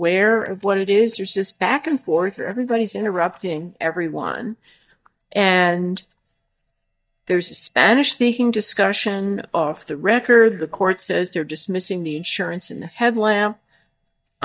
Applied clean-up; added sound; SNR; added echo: neural mask model DeepFilterNet 3.